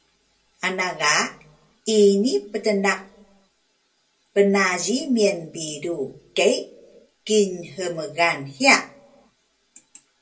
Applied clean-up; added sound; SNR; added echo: none; none; none; reverberation time 0.2 s.